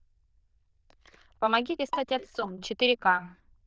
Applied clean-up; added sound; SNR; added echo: neural diffusion model UNIVERSE++.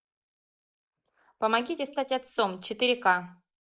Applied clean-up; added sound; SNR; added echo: neural mask model Resemble Enhance denoiser.